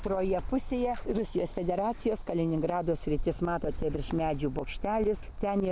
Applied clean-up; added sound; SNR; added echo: none; none; none; none.